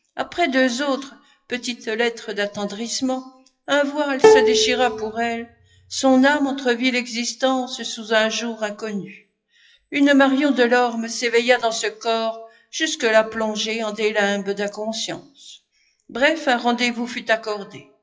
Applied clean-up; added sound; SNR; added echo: classical method WPE with log-MMSE.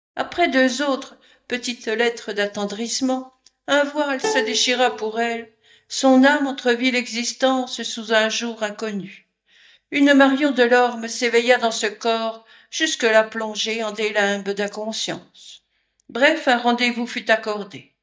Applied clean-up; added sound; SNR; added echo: neural mask model DeepFilterNet 3.